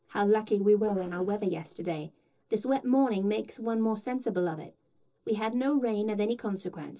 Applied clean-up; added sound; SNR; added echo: neural separator model SepFormer DNS4.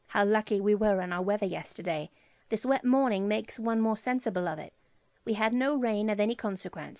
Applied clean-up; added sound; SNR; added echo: none; none; none; none.